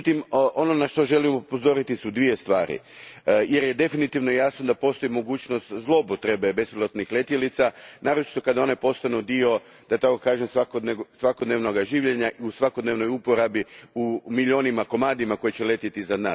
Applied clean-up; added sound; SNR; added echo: none; none; none; none.